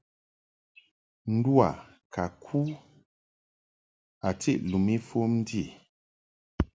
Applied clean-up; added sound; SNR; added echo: none; none; none; none.